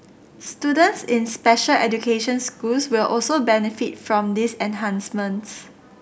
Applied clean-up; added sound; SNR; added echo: none; none; none; none.